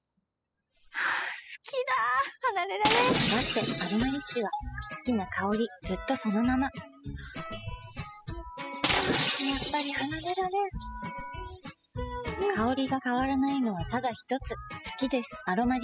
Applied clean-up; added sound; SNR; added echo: classical method spectral subtraction.